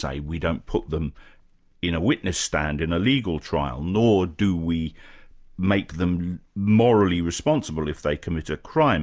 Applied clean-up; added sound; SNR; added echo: none; none; none; none.